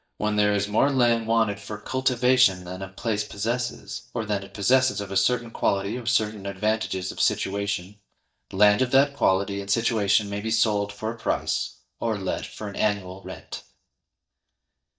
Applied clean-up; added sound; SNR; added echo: neural mask model DeepFilterNet 3.